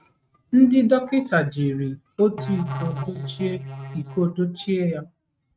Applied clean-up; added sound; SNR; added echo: neural mask model RNNoise.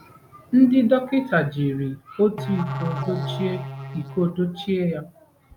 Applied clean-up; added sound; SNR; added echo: none; Musical instrument; 8 dB; none.